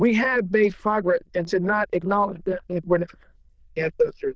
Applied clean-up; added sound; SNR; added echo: neural diffusion model UNIVERSE++.